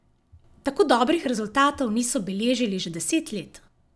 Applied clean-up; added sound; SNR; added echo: none; none; none; none.